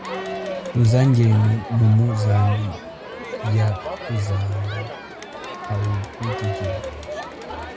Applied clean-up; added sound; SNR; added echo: none; Crowd; 10 dB; none.